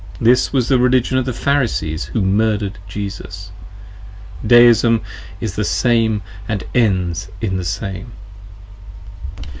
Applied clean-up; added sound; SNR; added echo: none; none; none; none.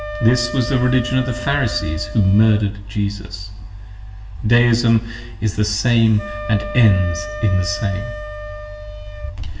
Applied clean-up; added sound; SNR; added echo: none; Wind instrument, woodwind instrument; 14 dB; reverberation time 0.9 s.